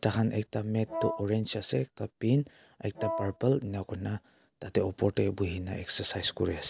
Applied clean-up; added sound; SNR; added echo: none; Wind instrument, woodwind instrument; 6 dB; none.